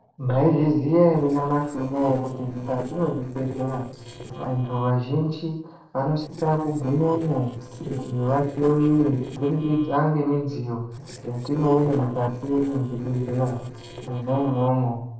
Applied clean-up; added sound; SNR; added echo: neural separator model SepFormer DNS4.